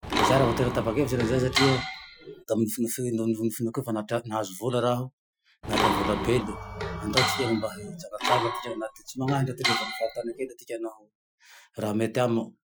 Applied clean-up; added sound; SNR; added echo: classical method Wiener filter.